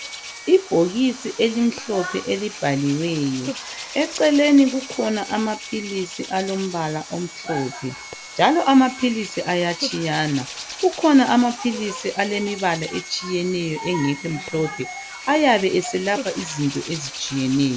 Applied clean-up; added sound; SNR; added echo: none; Sawing + Hands; 14 dB; none.